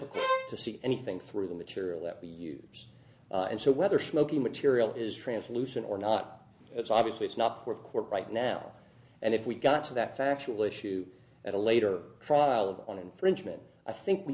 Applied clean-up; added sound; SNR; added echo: none; Bowed string instrument; 2 dB; none.